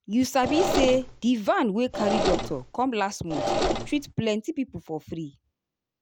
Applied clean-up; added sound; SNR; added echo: none; Engine / Mechanisms; 1 dB; none.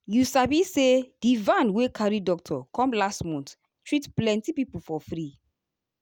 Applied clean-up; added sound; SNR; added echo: none; none; none; none.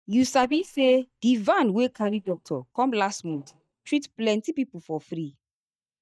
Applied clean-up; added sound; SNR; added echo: neural mask model DeepFilterNet 3.